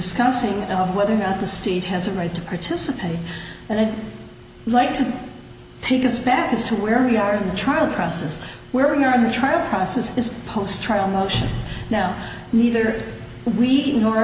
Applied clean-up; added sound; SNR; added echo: none; none; none; none.